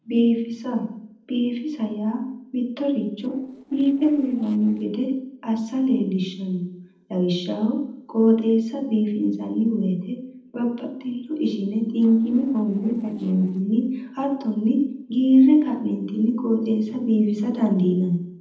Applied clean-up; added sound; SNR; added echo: neural separator model SepFormer DNS4.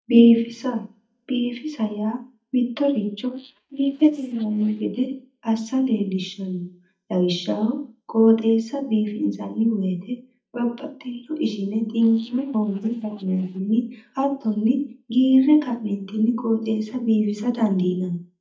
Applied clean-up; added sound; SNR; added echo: neural mask model DeepFilterNet 3.